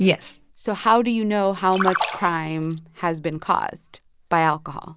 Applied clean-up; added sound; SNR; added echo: none; Splash, splatter; 4 dB; none.